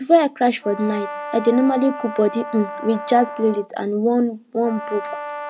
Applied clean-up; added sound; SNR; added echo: none; Brass instrument; 12 dB; none.